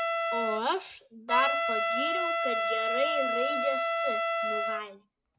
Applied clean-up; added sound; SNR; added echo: none; Trumpet; -4 dB; none.